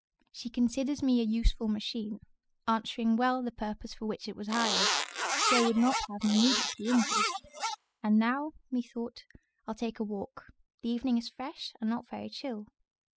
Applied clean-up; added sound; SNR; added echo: classical method spectral subtraction.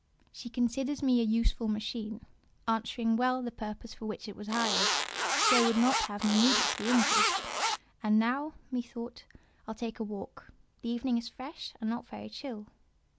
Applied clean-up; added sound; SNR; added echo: none; Zipper (clothing); -2 dB; none.